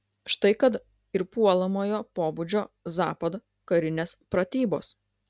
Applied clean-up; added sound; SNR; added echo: none; none; none; none.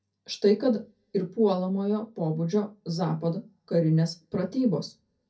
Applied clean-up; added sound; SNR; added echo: none; none; none; reverberation time 0.3 s.